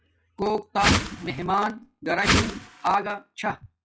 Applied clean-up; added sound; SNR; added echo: classical method log-MMSE.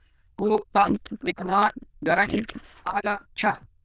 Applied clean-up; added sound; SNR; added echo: neural diffusion model UNIVERSE++.